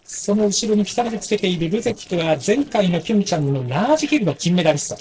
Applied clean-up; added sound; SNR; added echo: neural separator model SepFormer DNS4.